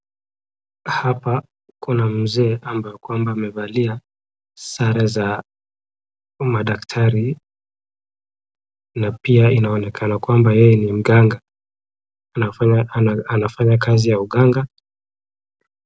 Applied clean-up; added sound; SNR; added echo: none; none; none; none.